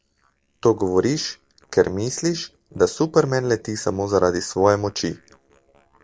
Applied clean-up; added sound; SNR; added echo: neural separator model SepFormer DNS4.